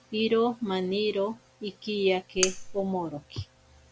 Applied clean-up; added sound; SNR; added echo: none; Cutlery, silverware; 2 dB; none.